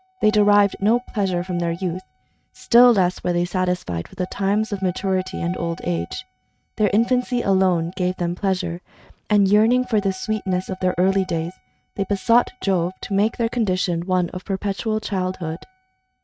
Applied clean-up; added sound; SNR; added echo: neural mask model RNNoise.